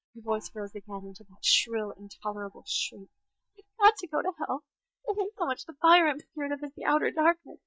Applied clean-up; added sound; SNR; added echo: neural mask model DeepFilterNet 3.